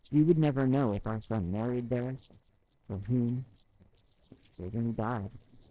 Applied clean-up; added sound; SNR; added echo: neural separator model SepFormer DNS4.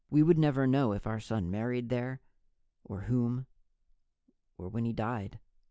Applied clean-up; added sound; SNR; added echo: none; none; none; none.